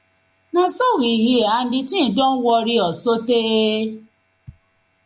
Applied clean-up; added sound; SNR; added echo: none; none; none; none.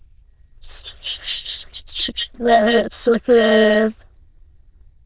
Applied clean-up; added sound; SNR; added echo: neural diffusion model UNIVERSE++.